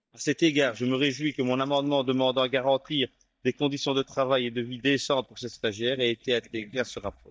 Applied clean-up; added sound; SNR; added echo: neural mask model DeepFilterNet 3.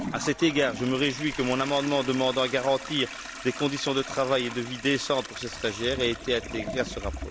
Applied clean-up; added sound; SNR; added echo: none; Toilet flush; 10 dB; none.